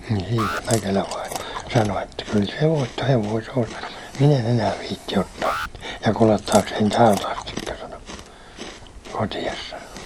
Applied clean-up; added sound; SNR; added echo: none; Chewing, mastication + Alarm; 12 dB; none.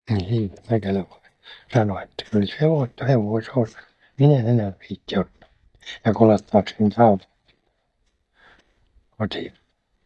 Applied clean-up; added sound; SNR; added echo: neural mask model DeepFilterNet 3.